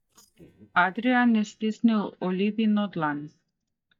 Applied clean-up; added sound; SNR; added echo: neural mask model DeepFilterNet 3.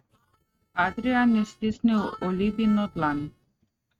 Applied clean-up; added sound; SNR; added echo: neural mask model RNNoise.